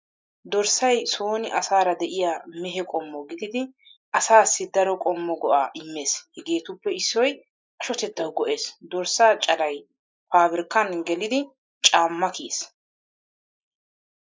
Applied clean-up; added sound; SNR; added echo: neural mask model Resemble Enhance denoiser.